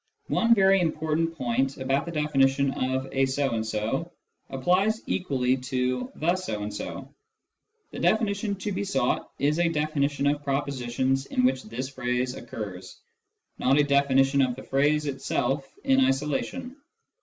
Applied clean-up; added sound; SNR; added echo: none; none; none; none.